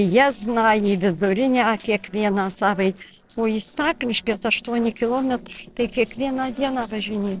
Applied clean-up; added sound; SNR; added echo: neural separator model SepFormer DNS4.